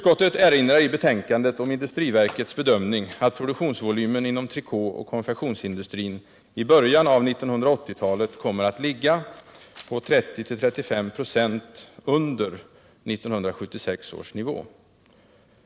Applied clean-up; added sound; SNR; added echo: none; none; none; none.